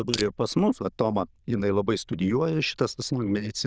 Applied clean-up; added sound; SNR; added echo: neural diffusion model UNIVERSE++.